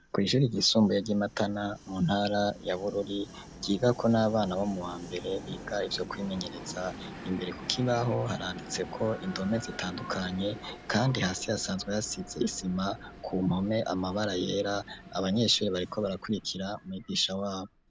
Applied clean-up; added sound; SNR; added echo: none; Train; 15 dB; none.